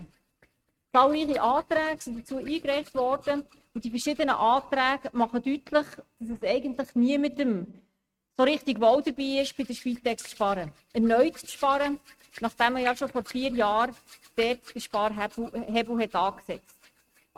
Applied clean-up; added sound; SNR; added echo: neural mask model RNNoise.